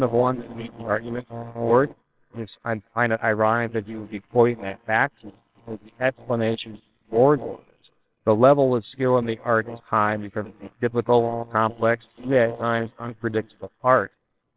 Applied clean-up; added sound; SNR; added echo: neural separator model SepFormer WHAMR!.